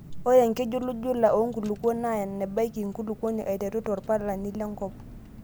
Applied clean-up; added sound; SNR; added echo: none; Car; 18 dB; none.